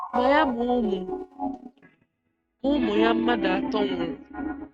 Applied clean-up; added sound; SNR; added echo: neural mask model RNNoise.